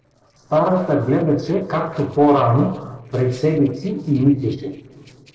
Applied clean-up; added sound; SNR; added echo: neural separator model SepFormer DNS4.